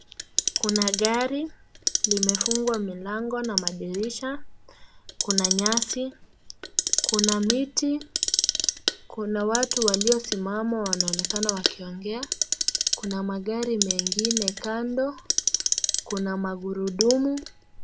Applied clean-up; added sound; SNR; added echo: none; Clock; 1 dB; none.